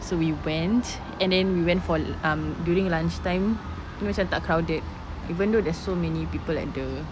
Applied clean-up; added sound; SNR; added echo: none; none; none; none.